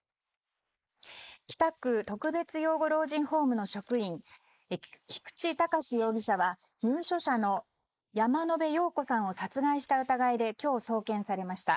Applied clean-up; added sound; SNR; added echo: neural mask model Resemble Enhance denoiser.